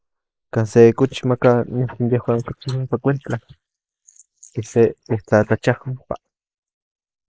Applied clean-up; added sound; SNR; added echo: neural mask model Resemble Enhance denoiser.